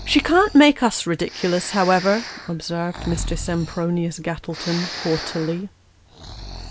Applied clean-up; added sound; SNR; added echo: none; Breathing; 12 dB; none.